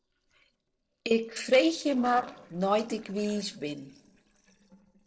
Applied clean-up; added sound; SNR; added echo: neural separator model SepFormer DNS4.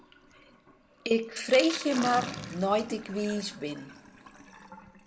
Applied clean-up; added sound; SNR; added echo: none; Sink (filling or washing); 11 dB; reverberation time 1.4 s.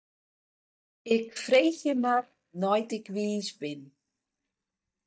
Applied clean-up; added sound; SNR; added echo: neural mask model DeepFilterNet 3.